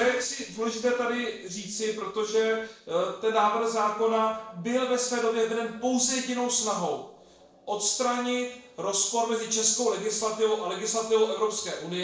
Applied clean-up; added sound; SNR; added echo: neural separator model SepFormer DNS4.